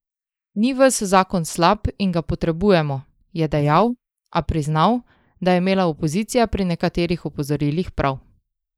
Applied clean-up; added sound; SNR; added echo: neural mask model Resemble Enhance denoiser.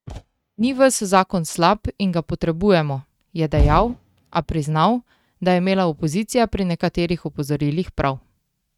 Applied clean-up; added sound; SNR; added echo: neural mask model RNNoise.